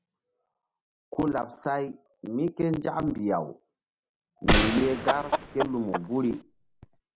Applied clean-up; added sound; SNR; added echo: none; Gunshot, gunfire + Chicken, rooster; -2 dB; none.